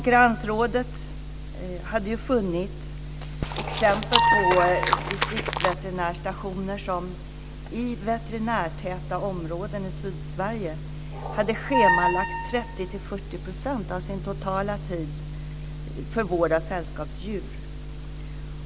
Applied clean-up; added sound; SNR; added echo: none; Chewing, mastication + Squeak; -1 dB; none.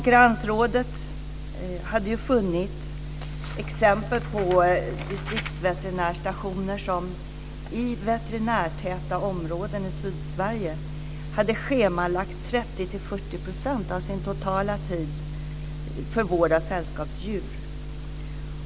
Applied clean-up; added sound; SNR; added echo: none; none; none; none.